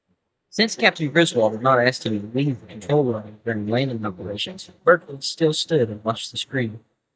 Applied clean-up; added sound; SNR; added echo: neural mask model DeepFilterNet 3.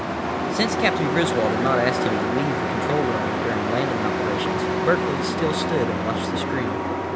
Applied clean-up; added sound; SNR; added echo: none; Truck; -3 dB; none.